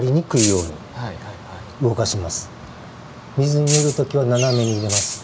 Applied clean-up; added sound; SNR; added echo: none; Rattle (instrument); 2 dB; none.